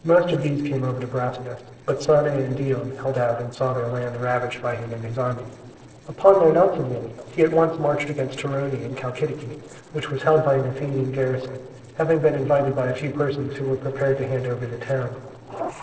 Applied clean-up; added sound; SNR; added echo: neural separator model SepFormer DNS4.